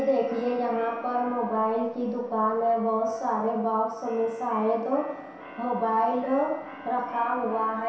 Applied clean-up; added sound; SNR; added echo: none; Keyboard (musical); 17 dB; reverberation time 0.7 s.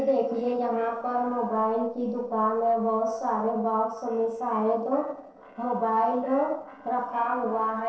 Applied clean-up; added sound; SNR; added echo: neural separator model SepFormer DNS4.